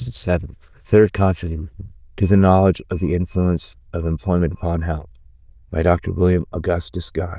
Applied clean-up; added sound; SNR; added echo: neural diffusion model UNIVERSE++.